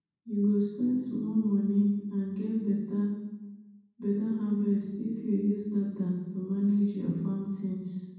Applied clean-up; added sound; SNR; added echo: none; none; none; reverberation time 1.2 s.